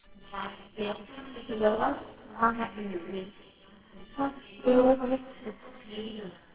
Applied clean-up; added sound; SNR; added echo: neural separator model SepFormer WHAMR!.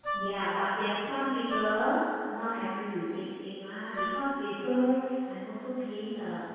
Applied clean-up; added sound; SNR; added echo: none; Wind instrument, woodwind instrument; 5 dB; reverberation time 2.0 s.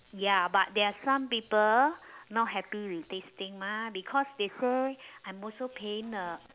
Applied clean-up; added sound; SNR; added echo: none; none; none; none.